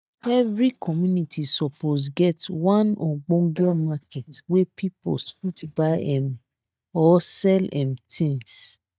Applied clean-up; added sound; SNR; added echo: neural mask model DeepFilterNet 3.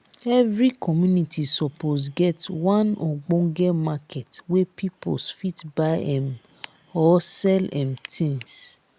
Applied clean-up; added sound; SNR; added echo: none; none; none; none.